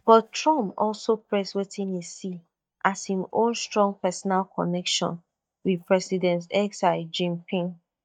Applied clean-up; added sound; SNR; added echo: neural mask model DeepFilterNet 3.